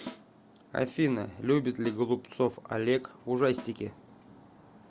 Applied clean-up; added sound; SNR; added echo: none; Snare drum; 19 dB; none.